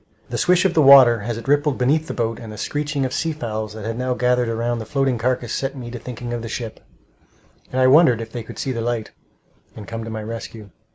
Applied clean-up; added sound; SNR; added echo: none; none; none; none.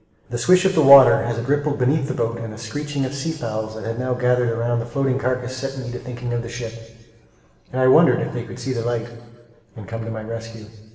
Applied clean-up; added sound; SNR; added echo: none; none; none; reverberation time 1.4 s.